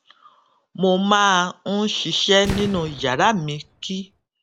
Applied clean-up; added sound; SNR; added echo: none; Fireworks; 12 dB; none.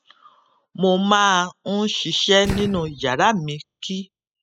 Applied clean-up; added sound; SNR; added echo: classical method spectral subtraction.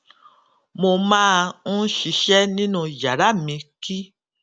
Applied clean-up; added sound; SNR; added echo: none; none; none; none.